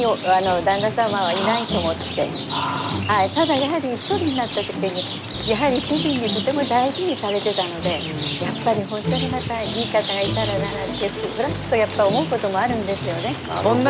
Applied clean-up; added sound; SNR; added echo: none; Rain; 7 dB; none.